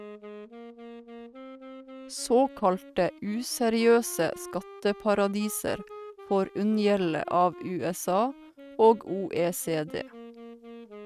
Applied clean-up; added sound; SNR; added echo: neural mask model RNNoise.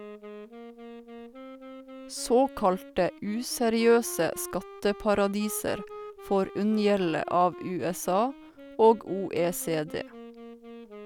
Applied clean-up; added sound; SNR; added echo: none; Wind instrument, woodwind instrument; 16 dB; none.